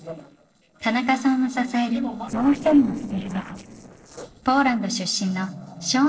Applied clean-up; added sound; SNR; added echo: neural separator model SepFormer DNS4.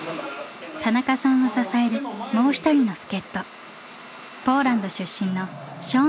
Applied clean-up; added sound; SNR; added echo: none; none; none; none.